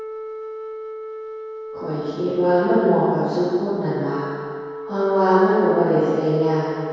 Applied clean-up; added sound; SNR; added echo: none; Wind instrument, woodwind instrument; 12 dB; reverberation time 2.2 s.